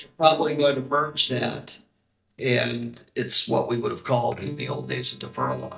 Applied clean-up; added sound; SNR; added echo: neural mask model DeepFilterNet 3.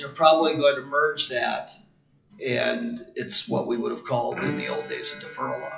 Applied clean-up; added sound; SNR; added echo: classical method WPE with log-MMSE.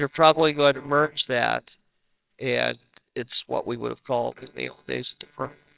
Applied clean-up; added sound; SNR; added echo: neural separator model SepFormer WHAMR!.